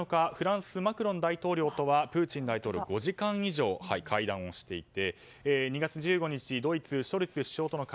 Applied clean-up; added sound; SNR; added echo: none; none; none; none.